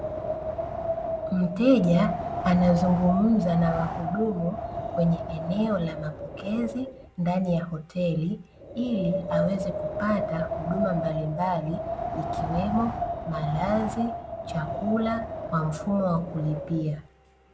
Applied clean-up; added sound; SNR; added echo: none; Wind; 6 dB; none.